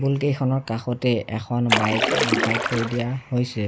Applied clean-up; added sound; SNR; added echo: none; Splash, splatter; 0 dB; none.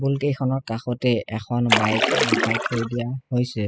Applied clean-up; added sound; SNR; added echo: classical method spectral subtraction.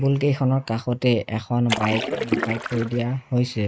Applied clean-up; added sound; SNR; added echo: neural mask model RNNoise.